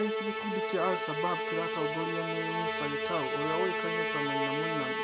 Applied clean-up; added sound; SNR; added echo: none; Musical instrument; -3 dB; none.